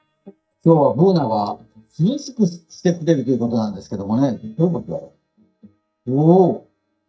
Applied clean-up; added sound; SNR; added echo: neural mask model DeepFilterNet 3.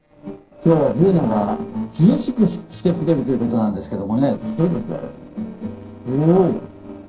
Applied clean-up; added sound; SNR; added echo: neural separator model SepFormer DNS4.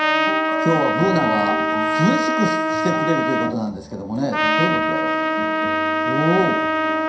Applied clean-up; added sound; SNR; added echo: none; Trumpet; -3 dB; reverberation time 0.5 s.